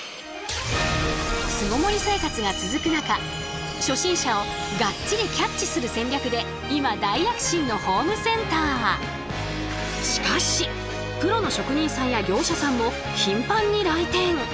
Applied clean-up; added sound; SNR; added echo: none; none; none; none.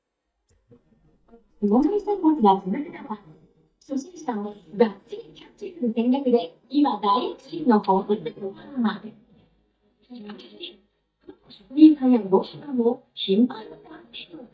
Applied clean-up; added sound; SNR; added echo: neural mask model DeepFilterNet 3.